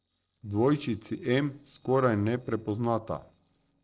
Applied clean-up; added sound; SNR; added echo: neural separator model SepFormer DNS4.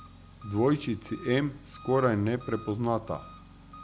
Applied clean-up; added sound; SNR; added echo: none; Engine; 18 dB; none.